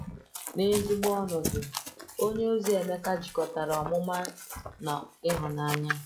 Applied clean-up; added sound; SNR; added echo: classical method log-MMSE.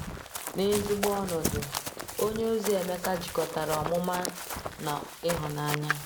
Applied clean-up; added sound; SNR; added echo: none; Run; 5 dB; none.